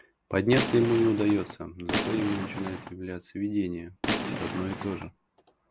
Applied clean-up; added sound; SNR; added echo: none; Gunshot, gunfire; 4 dB; none.